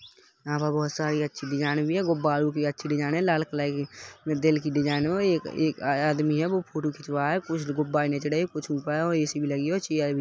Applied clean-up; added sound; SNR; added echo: none; none; none; none.